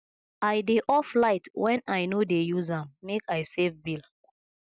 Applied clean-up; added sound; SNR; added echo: none; none; none; none.